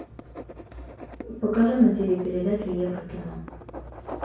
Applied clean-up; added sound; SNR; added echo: none; Writing; 15 dB; reverberation time 0.6 s.